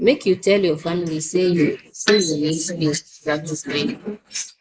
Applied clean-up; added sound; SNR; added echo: neural mask model Resemble Enhance denoiser.